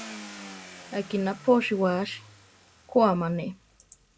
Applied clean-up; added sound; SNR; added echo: none; Car; 19 dB; none.